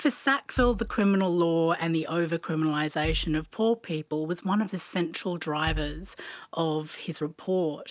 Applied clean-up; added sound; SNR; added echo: none; Bass drum; 12 dB; none.